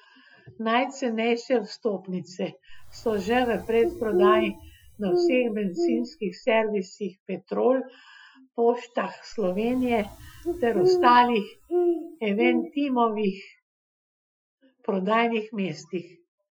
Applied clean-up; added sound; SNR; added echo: classical method Wiener filter.